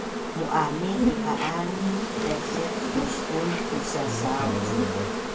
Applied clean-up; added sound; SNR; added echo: none; Insect; -3 dB; reverberation time 0.2 s.